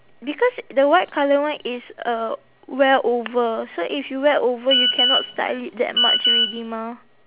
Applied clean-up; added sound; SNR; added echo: none; Telephone; -2 dB; none.